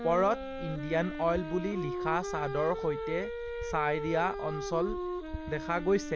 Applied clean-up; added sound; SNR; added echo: none; Wind instrument, woodwind instrument; 6 dB; none.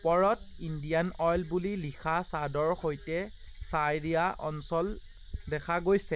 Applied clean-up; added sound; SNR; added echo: none; none; none; none.